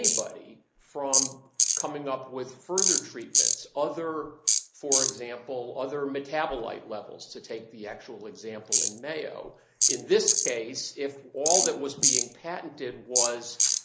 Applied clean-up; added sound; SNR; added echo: neural mask model Resemble Enhance denoiser.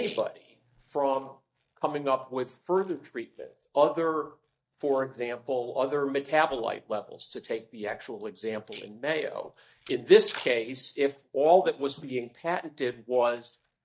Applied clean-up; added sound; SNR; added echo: neural mask model DeepFilterNet 3.